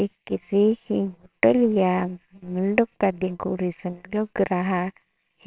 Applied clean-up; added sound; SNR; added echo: neural separator model SepFormer WHAMR!.